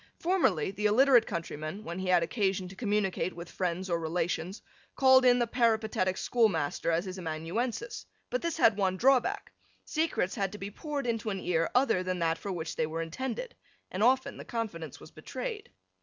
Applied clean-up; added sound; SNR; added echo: none; none; none; none.